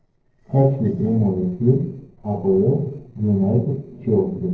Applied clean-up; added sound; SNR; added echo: neural separator model SepFormer DNS4.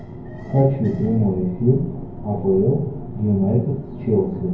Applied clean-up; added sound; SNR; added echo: none; Alarm; 19 dB; reverberation time 0.9 s.